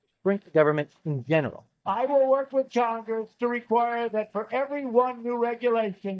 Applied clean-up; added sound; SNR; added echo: neural mask model DeepFilterNet 3.